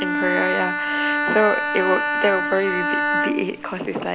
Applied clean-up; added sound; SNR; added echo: none; Bowed string instrument; 0 dB; none.